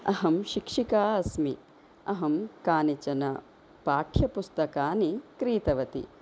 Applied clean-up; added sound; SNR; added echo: none; none; none; none.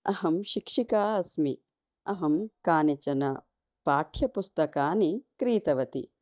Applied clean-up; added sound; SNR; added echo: neural mask model DeepFilterNet 3.